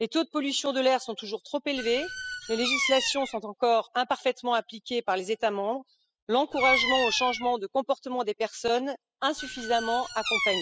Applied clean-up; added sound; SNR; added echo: classical method spectral subtraction.